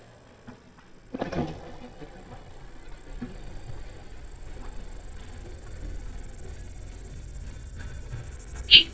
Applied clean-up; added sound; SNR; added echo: neural mask model DeepFilterNet 3.